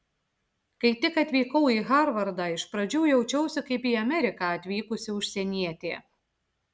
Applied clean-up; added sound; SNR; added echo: none; none; none; none.